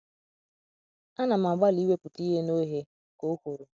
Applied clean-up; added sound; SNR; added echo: none; none; none; none.